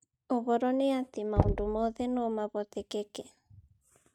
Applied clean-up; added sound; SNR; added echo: neural mask model RNNoise.